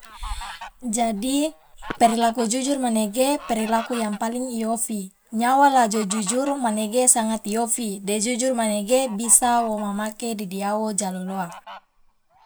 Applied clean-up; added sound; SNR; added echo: none; Fowl; 18 dB; none.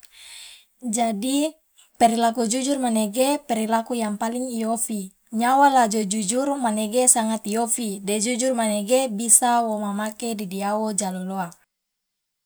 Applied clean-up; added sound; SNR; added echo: none; none; none; none.